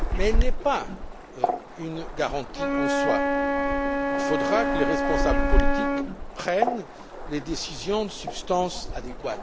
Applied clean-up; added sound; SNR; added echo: none; Wind instrument, woodwind instrument + Waves, surf; -5 dB; none.